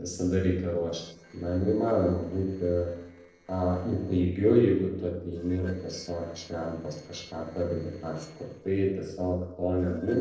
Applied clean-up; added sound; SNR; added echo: neural separator model SepFormer DNS4.